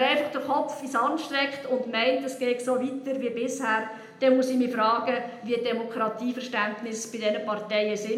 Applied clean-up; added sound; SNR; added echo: none; none; none; reverberation time 0.7 s.